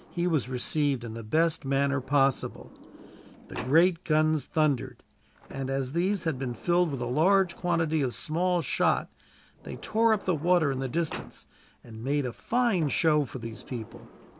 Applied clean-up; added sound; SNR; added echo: none; Sliding door; 20 dB; none.